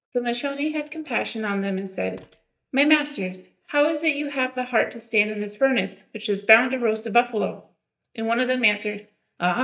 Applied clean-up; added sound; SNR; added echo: neural mask model DeepFilterNet 3.